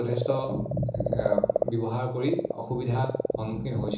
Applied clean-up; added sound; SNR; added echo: none; Frog; 2 dB; reverberation time 1.2 s.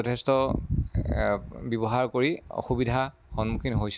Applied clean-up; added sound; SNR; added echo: none; none; none; none.